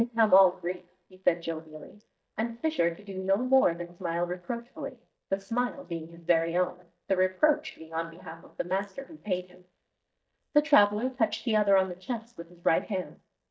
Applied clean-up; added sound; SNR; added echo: neural mask model DeepFilterNet 3.